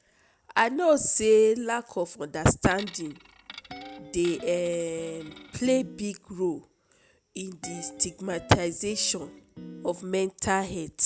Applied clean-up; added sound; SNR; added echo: none; Coin (dropping) + Guitar; 18 dB; none.